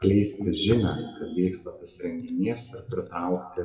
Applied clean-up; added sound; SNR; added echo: classical method WPE with log-MMSE.